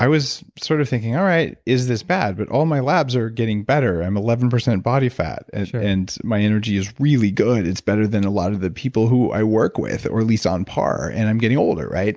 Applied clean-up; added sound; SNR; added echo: none; none; none; none.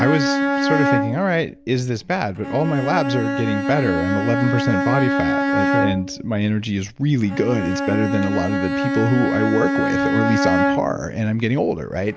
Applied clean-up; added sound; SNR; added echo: none; Bowed string instrument; 1 dB; none.